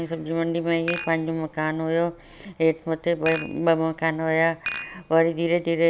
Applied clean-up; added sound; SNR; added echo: none; Dishes, pots, and pans; 12 dB; none.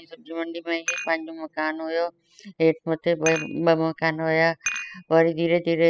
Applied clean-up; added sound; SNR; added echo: classical method spectral subtraction.